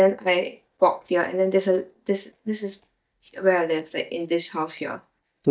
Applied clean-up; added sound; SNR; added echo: neural mask model DeepFilterNet 3.